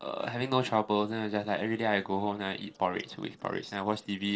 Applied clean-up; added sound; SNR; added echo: neural separator model SepFormer DNS4.